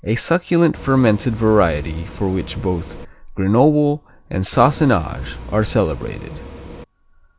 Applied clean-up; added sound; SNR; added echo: none; Bus; 14 dB; none.